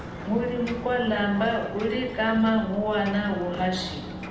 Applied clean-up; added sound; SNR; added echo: none; Ocean; 10 dB; reverberation time 0.9 s.